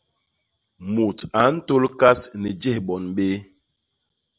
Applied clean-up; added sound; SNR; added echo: none; none; none; none.